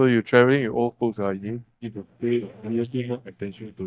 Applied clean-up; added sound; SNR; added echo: neural mask model DeepFilterNet 3.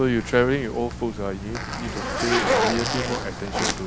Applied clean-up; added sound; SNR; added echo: none; Zipper (clothing); 1 dB; none.